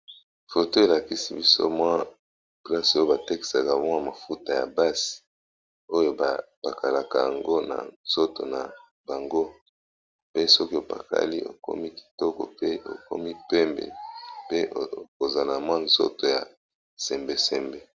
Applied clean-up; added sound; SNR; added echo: none; none; none; none.